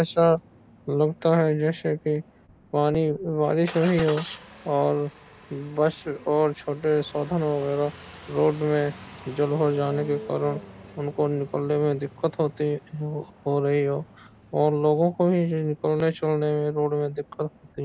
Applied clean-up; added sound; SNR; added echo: none; Engine starting; 19 dB; none.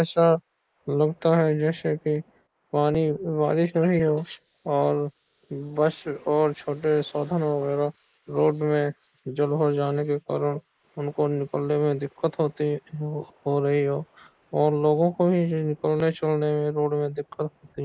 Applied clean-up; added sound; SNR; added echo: neural mask model Resemble Enhance denoiser.